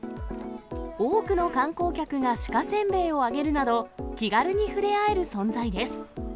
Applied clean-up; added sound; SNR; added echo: none; none; none; none.